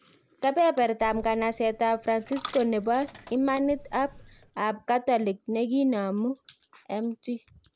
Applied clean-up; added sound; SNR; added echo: none; Coin (dropping); 18 dB; none.